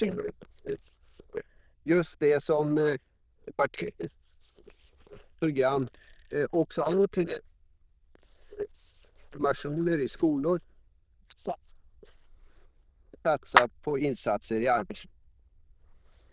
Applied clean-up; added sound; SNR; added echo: neural diffusion model UNIVERSE++.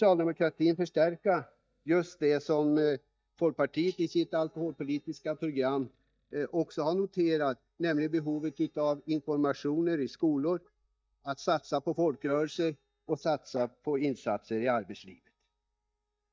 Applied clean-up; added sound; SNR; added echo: neural mask model DeepFilterNet 3.